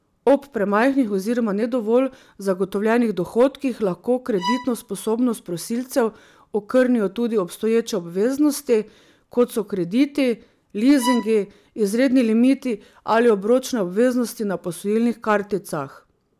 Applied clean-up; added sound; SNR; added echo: none; Bowed string instrument; 10 dB; none.